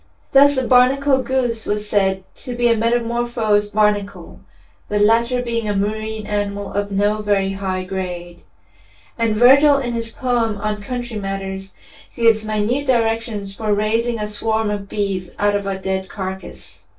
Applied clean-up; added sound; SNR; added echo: none; none; none; reverberation time 0.1 s.